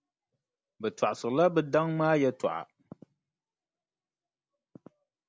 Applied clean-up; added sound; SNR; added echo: none; none; none; none.